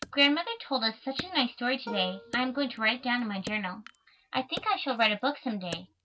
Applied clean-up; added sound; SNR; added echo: none; Plucked string instrument + Wood; 16 dB; none.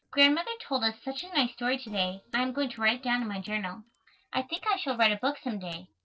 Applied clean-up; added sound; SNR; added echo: neural separator model SepFormer DNS4.